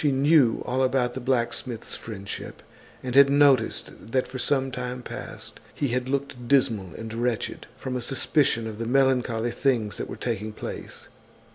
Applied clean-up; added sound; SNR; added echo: none; none; none; none.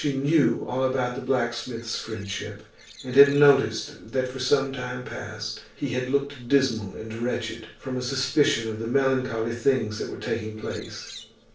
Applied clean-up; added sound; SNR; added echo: neural separator model SepFormer DNS4.